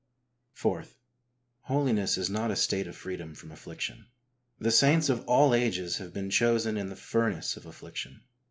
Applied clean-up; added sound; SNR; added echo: neural mask model Resemble Enhance denoiser.